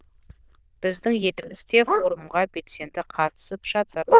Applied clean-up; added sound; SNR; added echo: neural diffusion model UNIVERSE++.